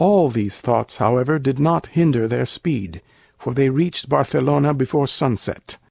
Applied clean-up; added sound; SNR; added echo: none; none; none; none.